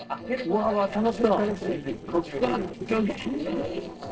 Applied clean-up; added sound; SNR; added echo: neural separator model SepFormer DNS4.